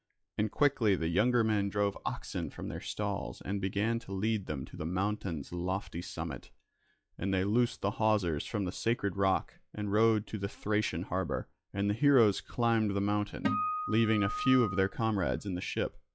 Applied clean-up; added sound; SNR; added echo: classical method log-MMSE.